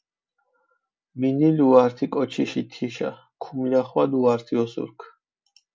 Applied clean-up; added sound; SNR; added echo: none; none; none; none.